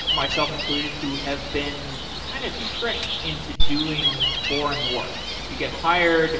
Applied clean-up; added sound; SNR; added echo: none; Gull, seagull; -2 dB; reverberation time 1.2 s.